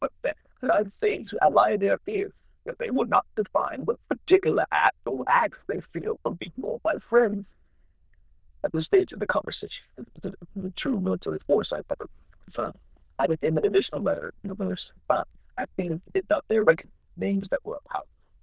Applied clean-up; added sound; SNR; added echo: neural diffusion model UNIVERSE++.